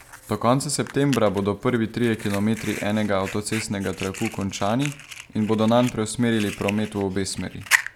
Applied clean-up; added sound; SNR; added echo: none; Fire; 10 dB; none.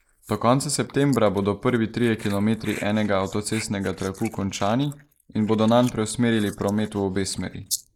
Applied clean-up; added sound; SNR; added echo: neural mask model Resemble Enhance denoiser.